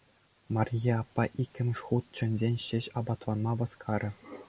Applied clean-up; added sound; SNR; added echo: none; none; none; none.